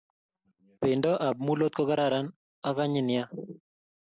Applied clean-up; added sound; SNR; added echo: none; none; none; none.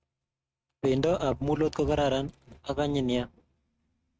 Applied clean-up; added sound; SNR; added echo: neural mask model RNNoise.